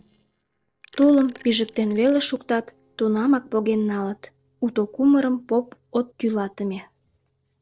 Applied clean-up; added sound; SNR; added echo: neural separator model SepFormer DNS4.